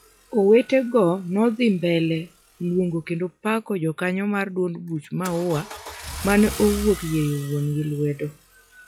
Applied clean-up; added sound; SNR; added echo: classical method log-MMSE.